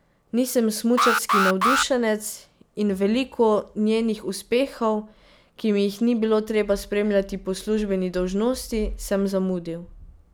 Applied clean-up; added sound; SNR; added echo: none; Alarm; 0 dB; none.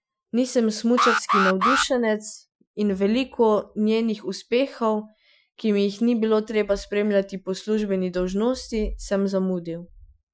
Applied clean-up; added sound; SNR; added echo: classical method Wiener filter.